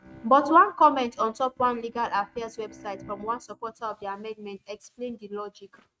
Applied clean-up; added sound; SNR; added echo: neural mask model RNNoise.